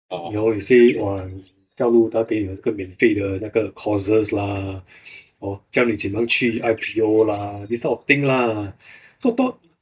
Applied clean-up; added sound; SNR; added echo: neural mask model DeepFilterNet 3.